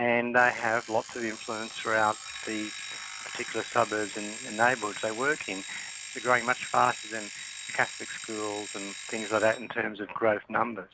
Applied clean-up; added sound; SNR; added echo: none; Alarm; 11 dB; none.